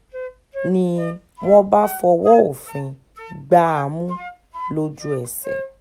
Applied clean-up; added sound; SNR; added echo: none; Wind instrument, woodwind instrument; 14 dB; none.